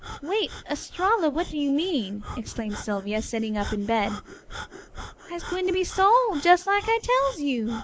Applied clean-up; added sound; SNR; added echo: neural mask model Resemble Enhance denoiser.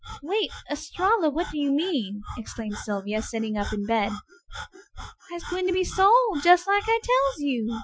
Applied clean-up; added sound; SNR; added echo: classical method Wiener filter.